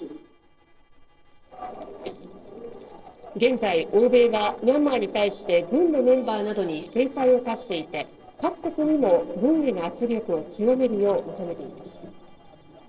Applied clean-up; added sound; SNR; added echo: neural separator model SepFormer DNS4.